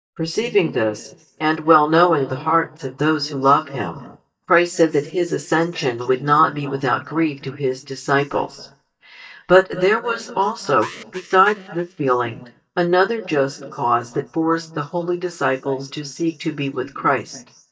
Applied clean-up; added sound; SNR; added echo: neural mask model DeepFilterNet 3.